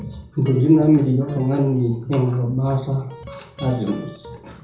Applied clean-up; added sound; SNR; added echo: none; Guitar; 20 dB; reverberation time 0.6 s.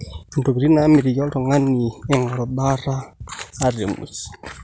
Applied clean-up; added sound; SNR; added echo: none; none; none; none.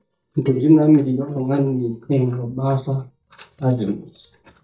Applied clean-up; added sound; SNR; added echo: neural mask model DeepFilterNet 3.